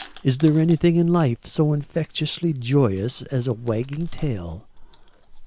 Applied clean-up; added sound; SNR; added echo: none; Chewing, mastication; 18 dB; none.